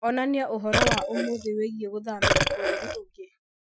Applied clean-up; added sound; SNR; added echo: classical method Wiener filter.